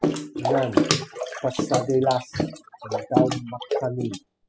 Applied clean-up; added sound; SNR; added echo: classical method spectral subtraction.